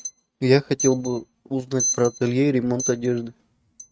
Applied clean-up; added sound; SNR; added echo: neural mask model RNNoise.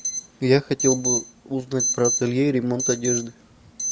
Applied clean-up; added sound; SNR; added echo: none; Alarm; 5 dB; none.